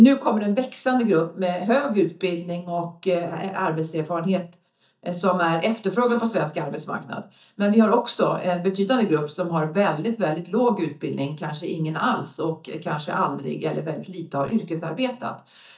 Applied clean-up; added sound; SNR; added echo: neural mask model DeepFilterNet 3.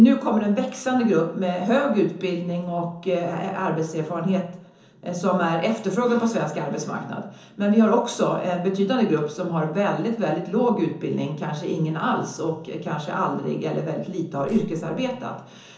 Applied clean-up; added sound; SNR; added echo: neural separator model SepFormer DNS4.